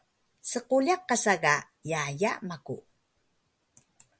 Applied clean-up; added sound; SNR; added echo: none; none; none; none.